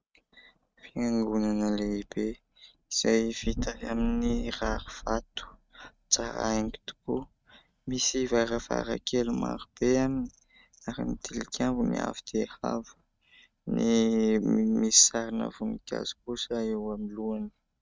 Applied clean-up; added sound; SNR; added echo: neural mask model RNNoise.